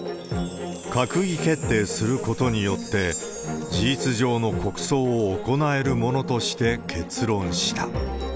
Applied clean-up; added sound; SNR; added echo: none; Chime; 19 dB; none.